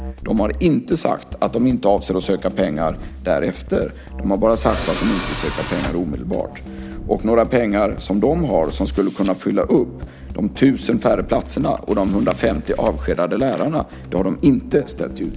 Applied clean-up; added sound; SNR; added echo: none; Tools + Drum kit; 11 dB; none.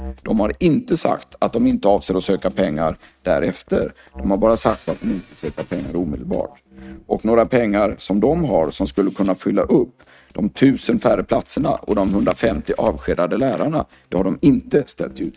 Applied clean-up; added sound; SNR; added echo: neural mask model RNNoise.